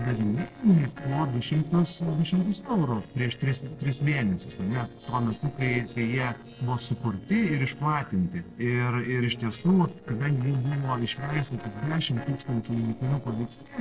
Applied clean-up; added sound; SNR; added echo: neural separator model SepFormer DNS4.